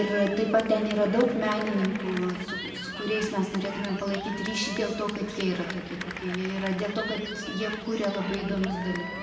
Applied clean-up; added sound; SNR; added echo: none; Cheering / Clapping; 10 dB; reverberation time 2.1 s.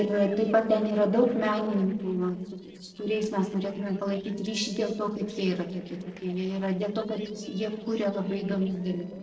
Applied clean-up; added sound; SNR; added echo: neural separator model SepFormer DNS4.